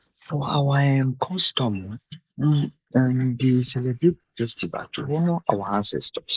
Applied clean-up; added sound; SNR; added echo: neural mask model Resemble Enhance denoiser.